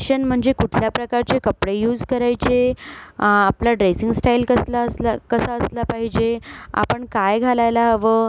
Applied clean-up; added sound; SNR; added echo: none; none; none; none.